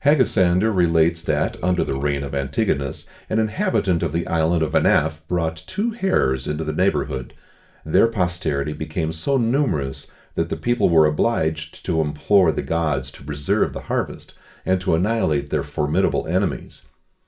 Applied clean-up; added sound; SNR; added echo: none; Burping, eructation; 18 dB; reverberation time 0.3 s.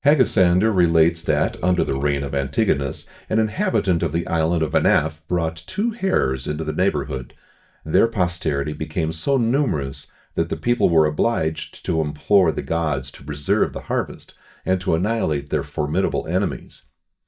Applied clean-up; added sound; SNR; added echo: neural mask model DeepFilterNet 3.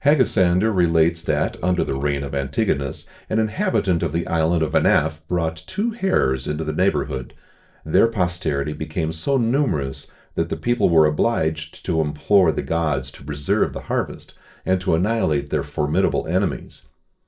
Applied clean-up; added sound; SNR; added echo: neural separator model SepFormer DNS4.